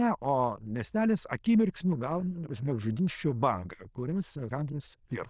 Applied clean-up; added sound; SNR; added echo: neural diffusion model UNIVERSE++.